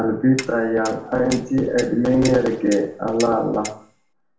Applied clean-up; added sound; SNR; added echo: none; Clock; 17 dB; reverberation time 0.5 s.